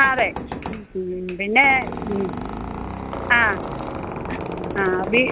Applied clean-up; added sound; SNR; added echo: none; Squeak; 7 dB; none.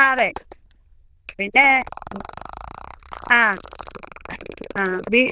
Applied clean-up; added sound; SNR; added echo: neural diffusion model UNIVERSE++.